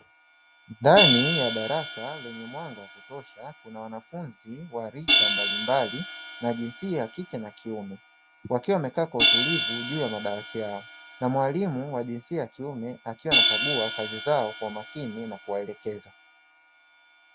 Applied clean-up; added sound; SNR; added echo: none; Hi-hat; 0 dB; none.